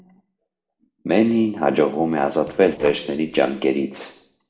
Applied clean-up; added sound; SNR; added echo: neural separator model SepFormer DNS4.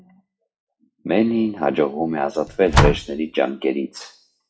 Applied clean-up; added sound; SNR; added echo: classical method WPE with log-MMSE.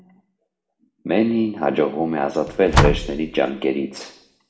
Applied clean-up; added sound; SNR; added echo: none; Slam; 1 dB; reverberation time 0.7 s.